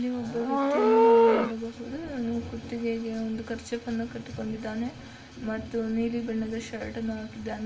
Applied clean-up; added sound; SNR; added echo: none; Livestock, farm animals, working animals; -2 dB; reverberation time 0.4 s.